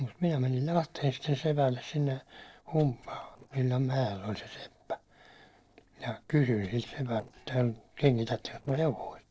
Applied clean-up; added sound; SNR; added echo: neural separator model SepFormer DNS4.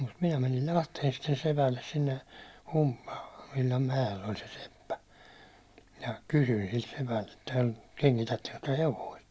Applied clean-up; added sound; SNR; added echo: none; none; none; none.